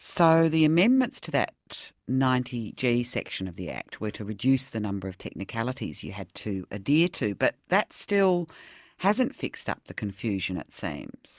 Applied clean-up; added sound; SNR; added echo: none; none; none; none.